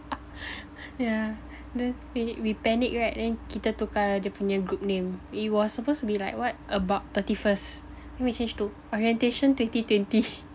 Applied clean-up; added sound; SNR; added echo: none; none; none; none.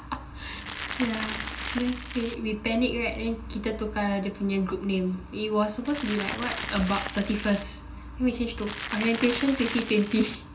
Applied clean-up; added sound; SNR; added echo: none; Crackle; 8 dB; reverberation time 0.5 s.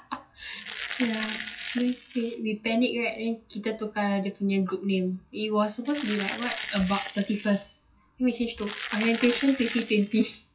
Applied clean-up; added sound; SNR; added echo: classical method WPE with log-MMSE.